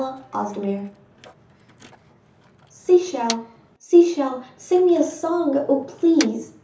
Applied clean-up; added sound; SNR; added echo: none; Motor vehicle (road); 19 dB; reverberation time 0.7 s.